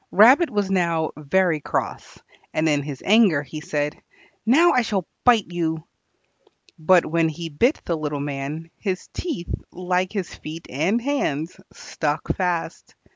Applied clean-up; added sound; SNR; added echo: none; none; none; none.